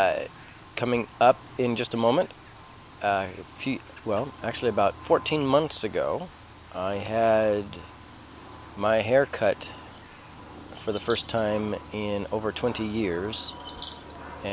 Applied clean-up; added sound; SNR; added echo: none; Bird vocalization, bird call, bird song; 18 dB; none.